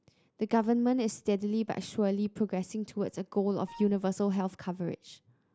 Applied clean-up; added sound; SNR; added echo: none; Wind instrument, woodwind instrument; 20 dB; none.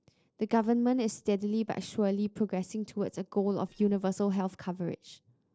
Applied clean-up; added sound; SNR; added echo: neural separator model SepFormer DNS4.